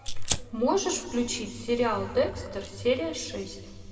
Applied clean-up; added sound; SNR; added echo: none; Fire; 13 dB; reverberation time 2.0 s.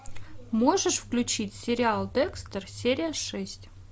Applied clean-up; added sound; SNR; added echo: none; none; none; none.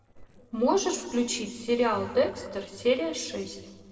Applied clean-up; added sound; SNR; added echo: neural separator model SepFormer DNS4.